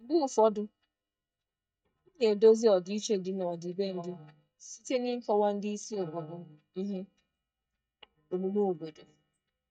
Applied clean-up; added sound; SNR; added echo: neural mask model DeepFilterNet 3.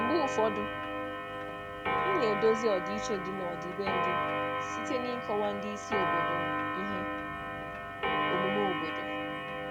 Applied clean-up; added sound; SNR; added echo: none; Clock; -2 dB; none.